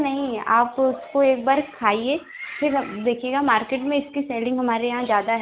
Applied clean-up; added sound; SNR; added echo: none; none; none; none.